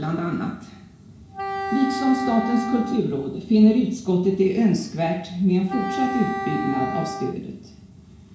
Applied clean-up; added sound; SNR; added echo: none; Wind instrument, woodwind instrument; 7 dB; reverberation time 0.6 s.